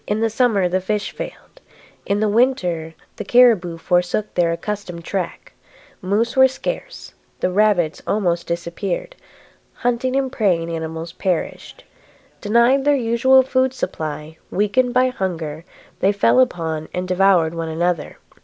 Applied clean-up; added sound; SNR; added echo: none; none; none; none.